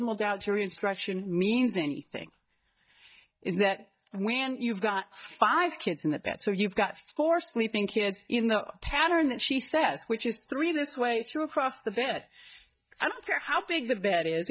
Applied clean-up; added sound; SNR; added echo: neural mask model DeepFilterNet 3.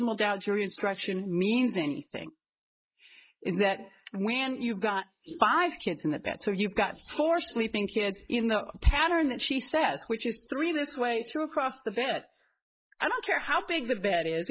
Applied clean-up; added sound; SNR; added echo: neural mask model Resemble Enhance denoiser.